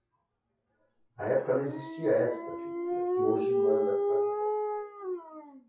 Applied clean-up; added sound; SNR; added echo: classical method WPE with log-MMSE.